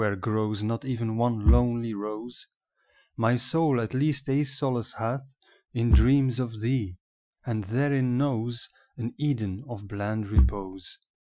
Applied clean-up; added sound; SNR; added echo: classical method Wiener filter.